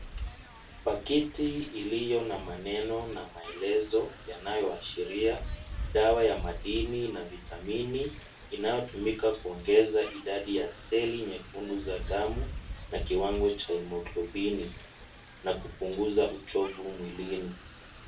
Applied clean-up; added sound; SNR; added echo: none; Wind; 11 dB; reverberation time 0.2 s.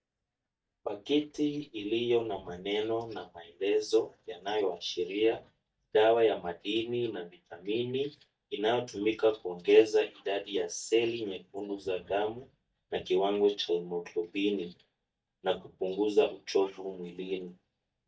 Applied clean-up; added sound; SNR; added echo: neural mask model DeepFilterNet 3.